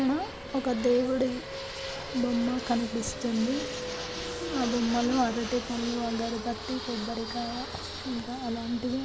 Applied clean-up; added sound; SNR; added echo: none; Fixed-wing aircraft, airplane; 8 dB; none.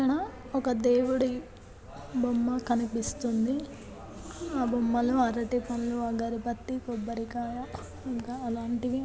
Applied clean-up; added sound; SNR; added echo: none; none; none; none.